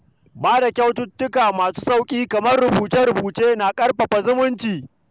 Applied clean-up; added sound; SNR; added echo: none; none; none; none.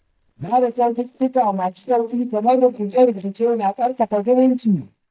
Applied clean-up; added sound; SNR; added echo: neural mask model DeepFilterNet 3.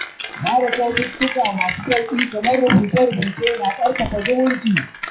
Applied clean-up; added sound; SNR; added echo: classical method WPE with log-MMSE.